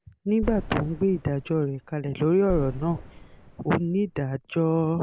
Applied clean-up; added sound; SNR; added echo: none; Boom; 13 dB; none.